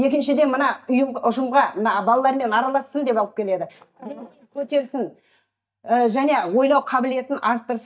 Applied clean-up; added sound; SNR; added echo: neural mask model DeepFilterNet 3.